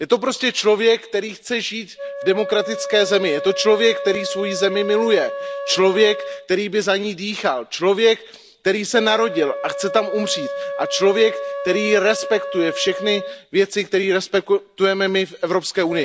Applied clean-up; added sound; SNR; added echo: none; Wind instrument, woodwind instrument; 10 dB; none.